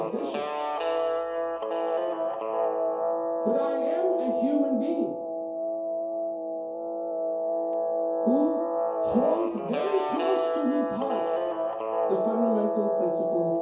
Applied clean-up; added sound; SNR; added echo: none; Guitar; -4 dB; reverberation time 2.4 s.